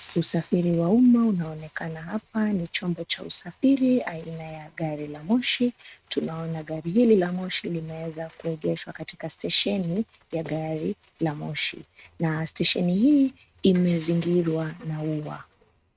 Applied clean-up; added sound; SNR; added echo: neural mask model RNNoise.